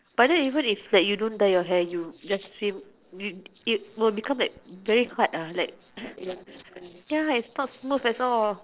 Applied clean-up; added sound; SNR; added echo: neural separator model SepFormer DNS4.